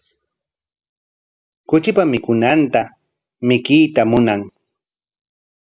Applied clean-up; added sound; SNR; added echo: none; none; none; none.